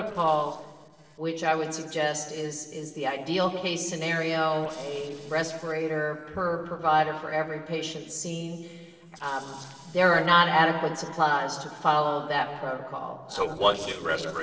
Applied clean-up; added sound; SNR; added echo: neural separator model SepFormer DNS4.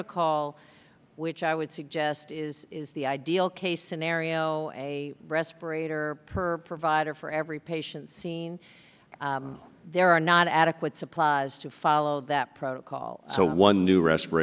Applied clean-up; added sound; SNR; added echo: none; none; none; none.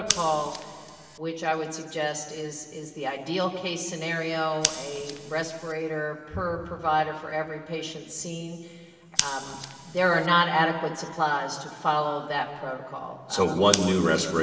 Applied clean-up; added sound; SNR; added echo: none; Scissors; 10 dB; reverberation time 2.0 s.